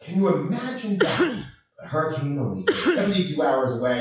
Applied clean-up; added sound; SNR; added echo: classical method WPE with log-MMSE.